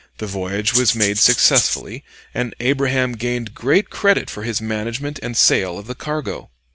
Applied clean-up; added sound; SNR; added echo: none; Rattle (instrument); 1 dB; none.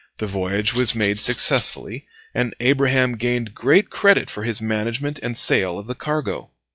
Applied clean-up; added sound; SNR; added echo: classical method log-MMSE.